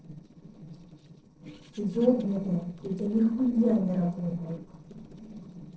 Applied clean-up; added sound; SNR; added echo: neural separator model SepFormer DNS4.